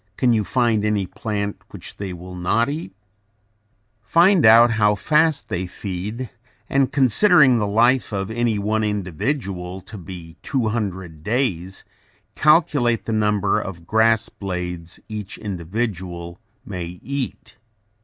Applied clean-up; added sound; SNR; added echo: none; none; none; none.